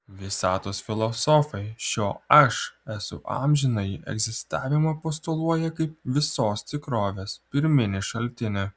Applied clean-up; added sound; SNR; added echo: none; none; none; none.